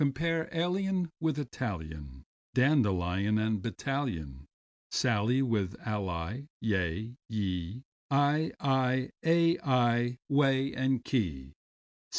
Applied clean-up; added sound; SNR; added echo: none; none; none; none.